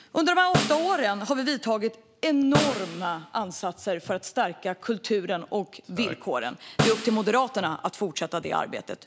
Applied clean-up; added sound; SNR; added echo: none; Snare drum; 6 dB; none.